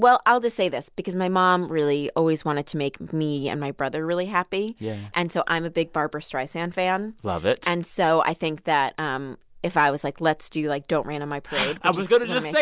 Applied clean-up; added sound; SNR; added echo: none; none; none; none.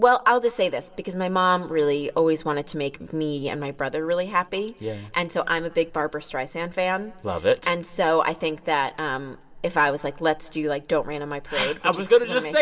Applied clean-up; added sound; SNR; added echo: none; none; none; reverberation time 0.3 s.